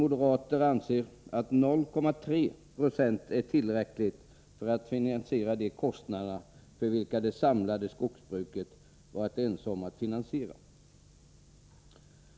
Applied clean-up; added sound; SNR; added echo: none; none; none; none.